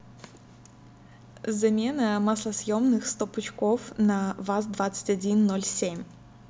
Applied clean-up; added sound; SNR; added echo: none; none; none; none.